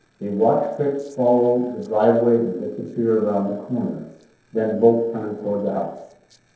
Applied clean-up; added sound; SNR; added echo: neural separator model SepFormer DNS4.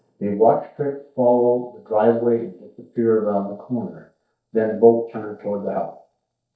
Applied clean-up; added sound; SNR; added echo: neural mask model DeepFilterNet 3.